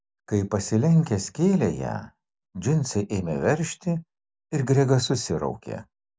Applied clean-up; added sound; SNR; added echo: none; none; none; none.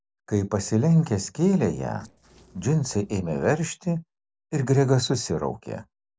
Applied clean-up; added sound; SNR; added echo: neural separator model SepFormer DNS4.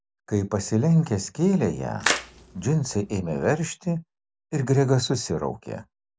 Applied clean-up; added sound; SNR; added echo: none; Splash, splatter; 6 dB; none.